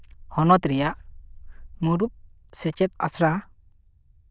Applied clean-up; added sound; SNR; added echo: neural diffusion model UNIVERSE++.